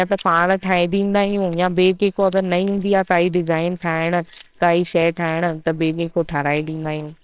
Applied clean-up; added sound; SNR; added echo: neural separator model SepFormer WHAMR!.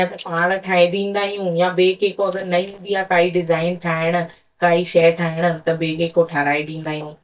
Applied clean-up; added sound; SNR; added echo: neural mask model DeepFilterNet 3.